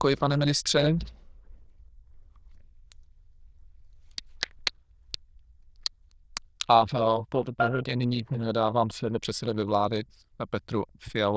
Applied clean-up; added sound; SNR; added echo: neural diffusion model UNIVERSE++.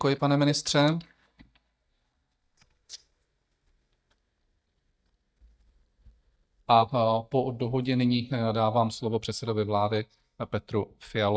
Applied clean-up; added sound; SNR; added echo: neural mask model DeepFilterNet 3.